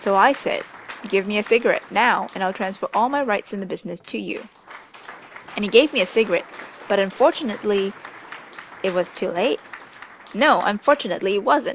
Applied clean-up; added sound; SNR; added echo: none; Applause / Cheering; 19 dB; none.